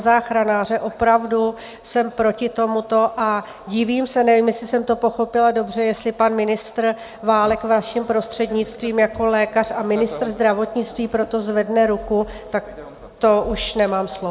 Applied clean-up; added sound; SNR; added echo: none; none; none; none.